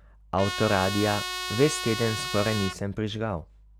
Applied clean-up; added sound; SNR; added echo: none; Trumpet; 6 dB; none.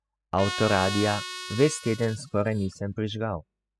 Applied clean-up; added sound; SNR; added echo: classical method spectral subtraction.